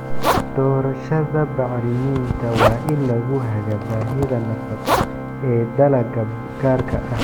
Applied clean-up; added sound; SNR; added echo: none; Organ + Zipper (clothing); 4 dB; none.